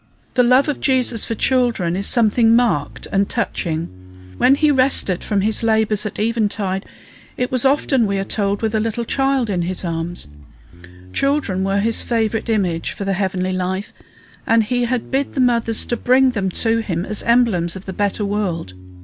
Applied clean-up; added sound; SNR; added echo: none; Bass guitar; 19 dB; none.